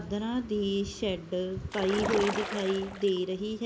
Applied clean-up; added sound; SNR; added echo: none; Splash, splatter; 6 dB; none.